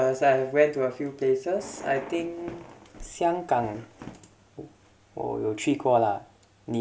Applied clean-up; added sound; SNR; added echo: none; none; none; none.